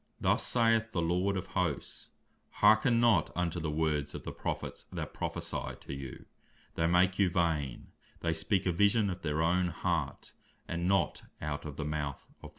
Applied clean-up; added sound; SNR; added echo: none; none; none; none.